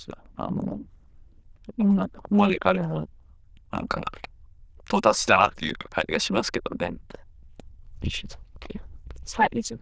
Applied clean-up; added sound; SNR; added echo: neural diffusion model UNIVERSE++.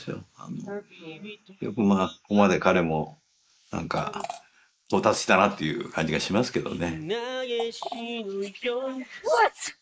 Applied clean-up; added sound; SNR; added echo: neural mask model Resemble Enhance denoiser.